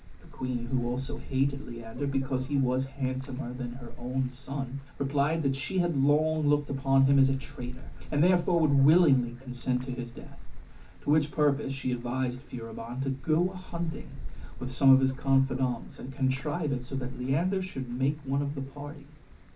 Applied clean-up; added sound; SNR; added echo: none; Wind; 10 dB; reverberation time 0.3 s.